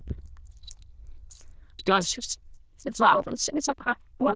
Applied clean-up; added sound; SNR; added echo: neural diffusion model UNIVERSE++.